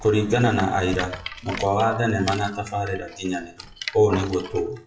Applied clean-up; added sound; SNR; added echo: classical method WPE with log-MMSE.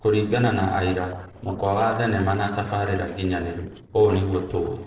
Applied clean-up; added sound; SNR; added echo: neural separator model SepFormer DNS4.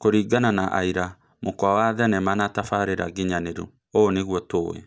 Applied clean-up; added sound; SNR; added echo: none; none; none; none.